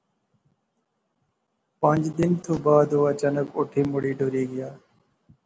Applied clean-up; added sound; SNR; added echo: none; none; none; none.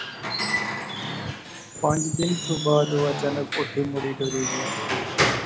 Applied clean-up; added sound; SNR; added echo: none; Squeak / Wood; 1 dB; none.